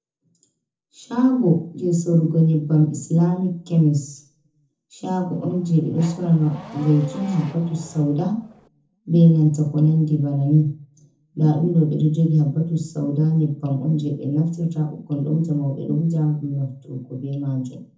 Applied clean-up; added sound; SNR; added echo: neural separator model SepFormer DNS4.